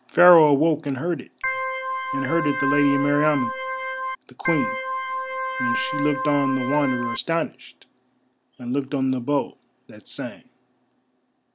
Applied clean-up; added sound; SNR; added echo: none; Organ; 3 dB; none.